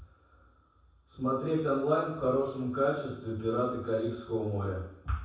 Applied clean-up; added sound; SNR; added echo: none; none; none; reverberation time 0.7 s.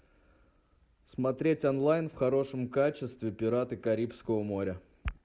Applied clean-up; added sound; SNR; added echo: none; none; none; none.